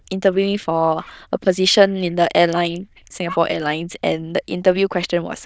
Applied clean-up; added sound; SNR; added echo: neural diffusion model UNIVERSE++.